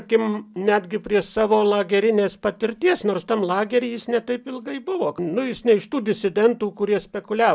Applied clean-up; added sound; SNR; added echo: none; none; none; none.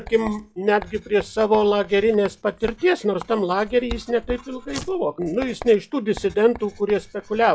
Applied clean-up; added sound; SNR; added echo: classical method log-MMSE.